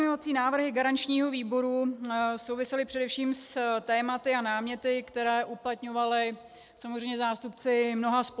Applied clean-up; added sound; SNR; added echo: none; none; none; none.